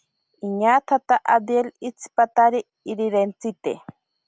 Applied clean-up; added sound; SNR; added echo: none; none; none; none.